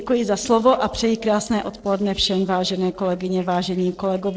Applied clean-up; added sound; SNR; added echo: neural separator model SepFormer DNS4.